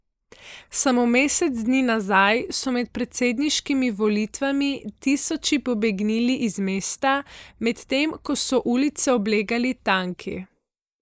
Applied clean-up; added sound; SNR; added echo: neural mask model Resemble Enhance denoiser.